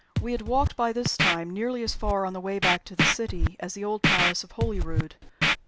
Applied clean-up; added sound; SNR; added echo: none; Scratching (performance technique); -2 dB; none.